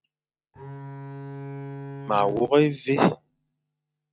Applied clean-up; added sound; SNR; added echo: neural mask model RNNoise.